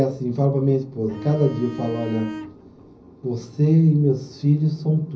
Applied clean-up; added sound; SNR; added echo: none; Bowed string instrument; 13 dB; reverberation time 0.5 s.